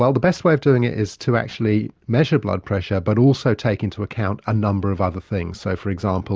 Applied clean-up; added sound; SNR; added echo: none; none; none; none.